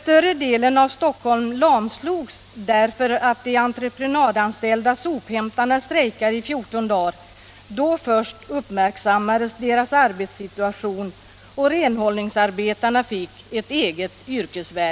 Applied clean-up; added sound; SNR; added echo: none; none; none; none.